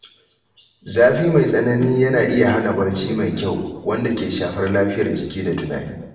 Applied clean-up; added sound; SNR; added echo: none; Guitar; 14 dB; reverberation time 0.9 s.